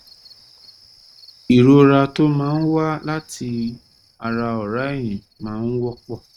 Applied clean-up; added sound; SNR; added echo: neural mask model RNNoise.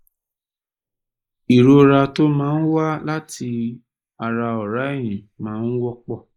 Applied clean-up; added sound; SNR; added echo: neural mask model Resemble Enhance denoiser.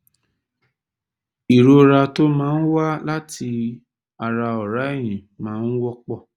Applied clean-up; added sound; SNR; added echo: none; none; none; none.